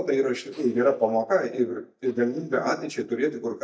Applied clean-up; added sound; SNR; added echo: neural mask model DeepFilterNet 3.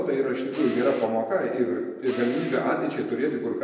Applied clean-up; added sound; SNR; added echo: none; Tools; 16 dB; reverberation time 0.9 s.